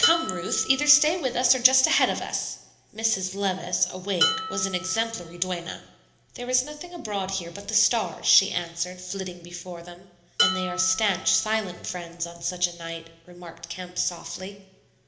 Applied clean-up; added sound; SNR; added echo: none; Dishes, pots, and pans; 6 dB; reverberation time 0.8 s.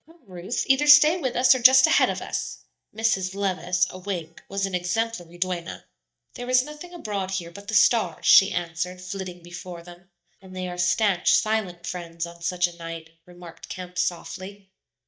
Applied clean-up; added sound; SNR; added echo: neural mask model DeepFilterNet 3.